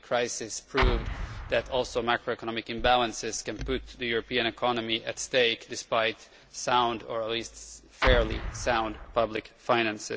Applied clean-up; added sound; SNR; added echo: none; Explosion; 2 dB; none.